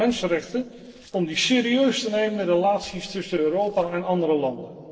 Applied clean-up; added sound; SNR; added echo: neural separator model SepFormer DNS4.